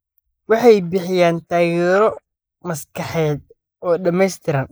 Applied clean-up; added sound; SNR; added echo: neural mask model Resemble Enhance denoiser.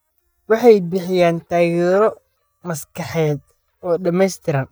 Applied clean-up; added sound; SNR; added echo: neural mask model DeepFilterNet 3.